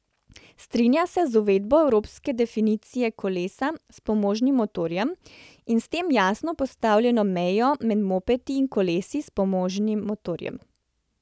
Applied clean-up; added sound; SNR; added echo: none; none; none; none.